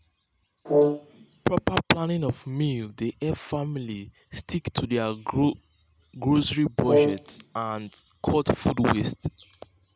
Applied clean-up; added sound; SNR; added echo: none; Brass instrument; -2 dB; none.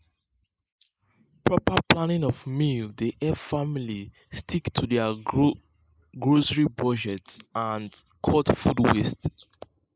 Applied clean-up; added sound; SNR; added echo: neural mask model Resemble Enhance denoiser.